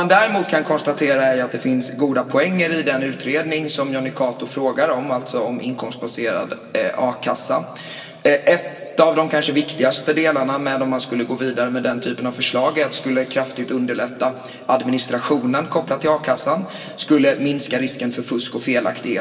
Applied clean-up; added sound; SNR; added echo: none; none; none; reverberation time 2.5 s.